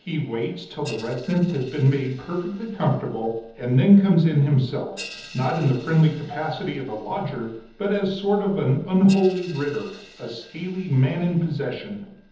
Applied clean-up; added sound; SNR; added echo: neural separator model SepFormer DNS4.